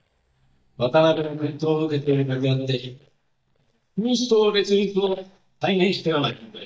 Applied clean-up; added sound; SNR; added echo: neural mask model DeepFilterNet 3.